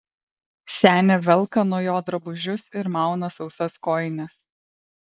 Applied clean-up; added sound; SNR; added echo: neural mask model Resemble Enhance denoiser.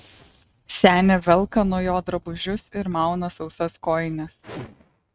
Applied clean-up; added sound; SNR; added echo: neural mask model RNNoise.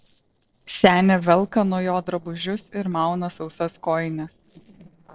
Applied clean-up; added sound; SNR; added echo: neural separator model SepFormer DNS4.